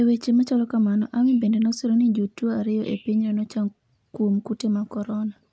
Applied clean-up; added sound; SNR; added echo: none; none; none; none.